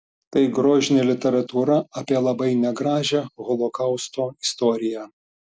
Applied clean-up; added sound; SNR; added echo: none; none; none; none.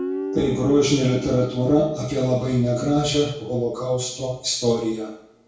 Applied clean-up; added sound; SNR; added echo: none; Guitar; 12 dB; reverberation time 0.6 s.